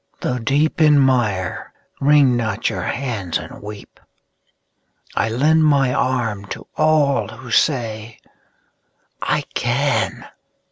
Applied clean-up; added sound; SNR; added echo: none; none; none; none.